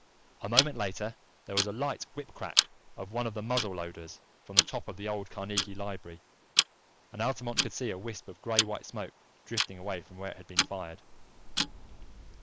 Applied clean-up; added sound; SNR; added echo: neural mask model Resemble Enhance denoiser.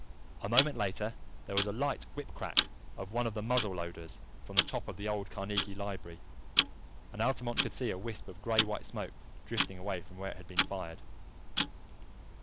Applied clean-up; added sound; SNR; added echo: none; Tick-tock; -2 dB; none.